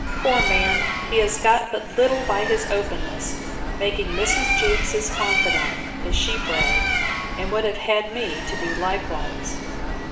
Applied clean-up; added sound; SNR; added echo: none; Bird; 0 dB; reverberation time 1.9 s.